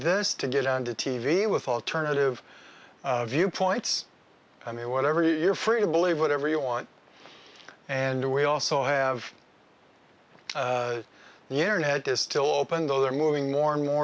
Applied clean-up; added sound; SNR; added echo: none; none; none; none.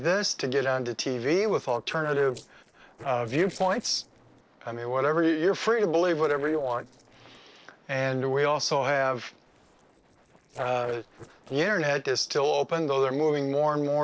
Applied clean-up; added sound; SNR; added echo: neural separator model SepFormer DNS4.